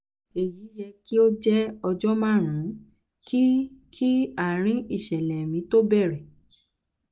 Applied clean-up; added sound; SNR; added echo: none; none; none; none.